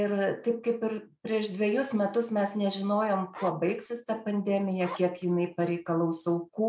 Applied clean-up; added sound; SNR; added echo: none; Zipper (clothing); 14 dB; none.